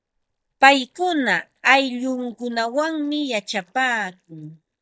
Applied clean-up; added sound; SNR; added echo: neural mask model DeepFilterNet 3.